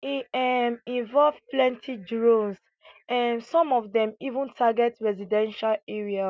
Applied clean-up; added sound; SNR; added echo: none; none; none; none.